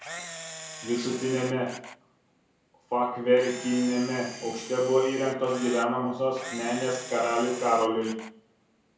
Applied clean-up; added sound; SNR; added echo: none; Camera; 14 dB; reverberation time 0.6 s.